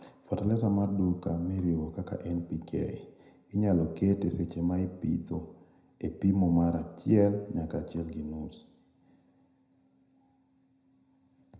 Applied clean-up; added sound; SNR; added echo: none; none; none; reverberation time 0.7 s.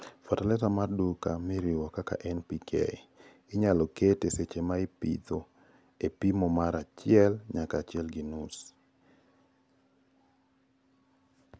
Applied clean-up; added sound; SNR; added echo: none; none; none; none.